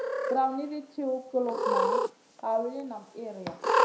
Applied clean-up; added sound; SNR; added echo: none; Cat; -2 dB; reverberation time 0.5 s.